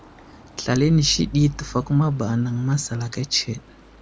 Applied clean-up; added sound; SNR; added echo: none; Stream; 18 dB; none.